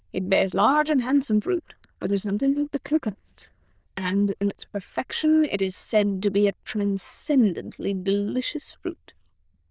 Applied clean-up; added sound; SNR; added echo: neural diffusion model UNIVERSE++.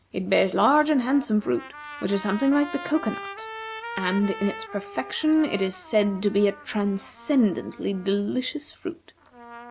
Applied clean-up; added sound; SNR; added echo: none; Trumpet; 15 dB; none.